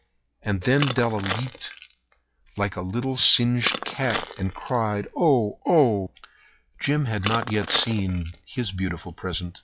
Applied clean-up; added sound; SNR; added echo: classical method log-MMSE.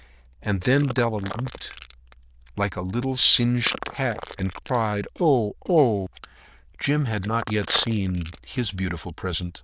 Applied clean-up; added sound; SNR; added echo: neural diffusion model UNIVERSE++.